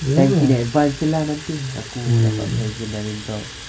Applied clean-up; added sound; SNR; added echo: none; Fill (with liquid) / Water tap, faucet; 16 dB; none.